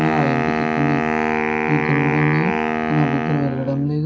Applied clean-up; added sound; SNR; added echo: none; Wind instrument, woodwind instrument; -1 dB; reverberation time 0.5 s.